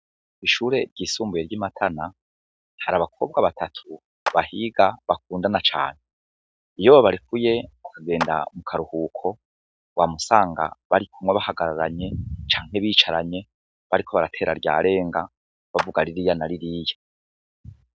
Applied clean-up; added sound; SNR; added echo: none; Clapping; 11 dB; none.